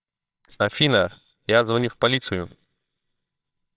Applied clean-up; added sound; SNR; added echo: neural separator model SepFormer WHAMR!.